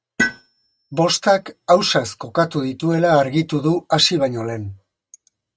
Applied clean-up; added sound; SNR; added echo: neural mask model RNNoise.